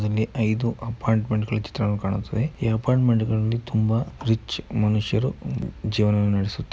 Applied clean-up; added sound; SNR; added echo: none; none; none; none.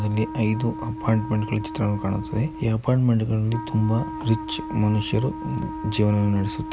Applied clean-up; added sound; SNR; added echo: none; Wind instrument, woodwind instrument; 11 dB; none.